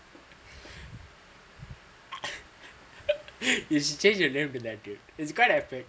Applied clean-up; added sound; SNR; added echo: none; none; none; none.